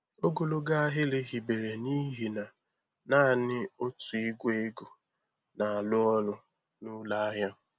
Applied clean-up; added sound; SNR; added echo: none; none; none; none.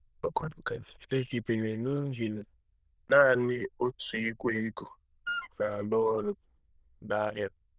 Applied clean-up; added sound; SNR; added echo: neural diffusion model UNIVERSE++.